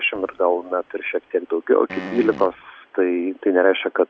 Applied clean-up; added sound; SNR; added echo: none; Fart; 12 dB; none.